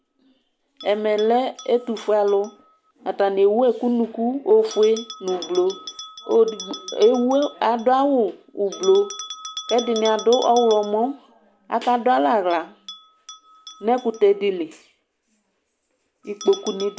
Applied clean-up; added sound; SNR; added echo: none; Bell; 18 dB; none.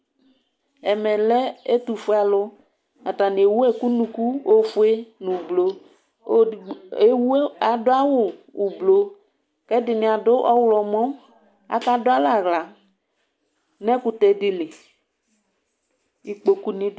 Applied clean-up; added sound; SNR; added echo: none; none; none; none.